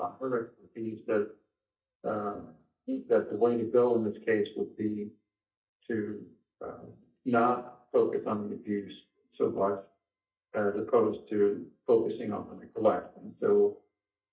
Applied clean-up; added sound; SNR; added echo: neural mask model DeepFilterNet 3.